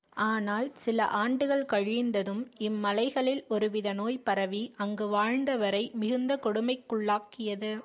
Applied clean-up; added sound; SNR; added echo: none; none; none; none.